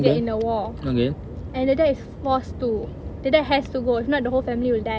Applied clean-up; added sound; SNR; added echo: none; none; none; none.